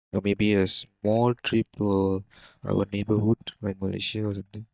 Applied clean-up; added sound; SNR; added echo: neural mask model DeepFilterNet 3.